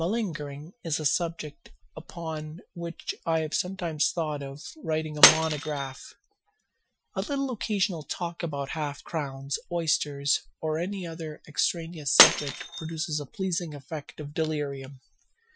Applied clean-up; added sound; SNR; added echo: classical method Wiener filter.